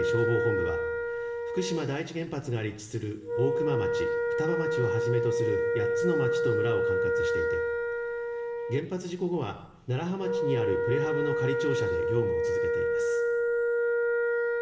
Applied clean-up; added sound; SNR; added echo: none; Wind instrument, woodwind instrument; -4 dB; reverberation time 1.6 s.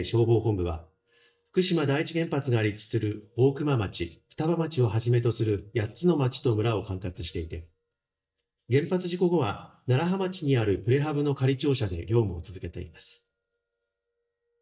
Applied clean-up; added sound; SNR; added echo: neural mask model DeepFilterNet 3.